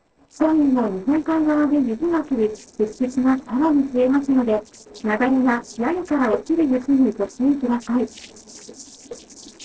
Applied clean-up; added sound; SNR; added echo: neural separator model SepFormer DNS4.